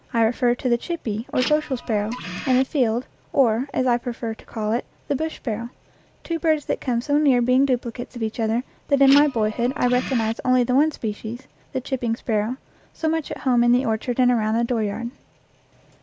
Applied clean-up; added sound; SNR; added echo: none; Printer; 10 dB; none.